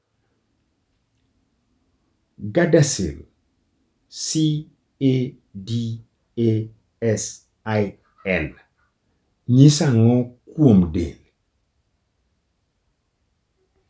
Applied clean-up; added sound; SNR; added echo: none; none; none; none.